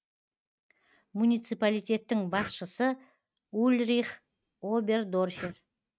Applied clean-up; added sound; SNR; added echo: neural mask model RNNoise.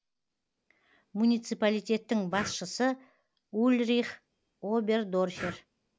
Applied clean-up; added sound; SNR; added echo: none; Breathing; 18 dB; none.